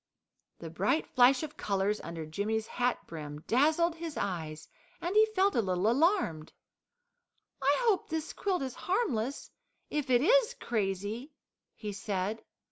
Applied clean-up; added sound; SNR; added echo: none; none; none; none.